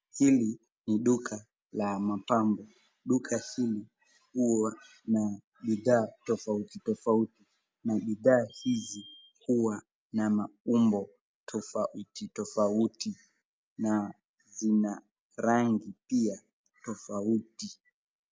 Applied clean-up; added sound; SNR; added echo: none; none; none; none.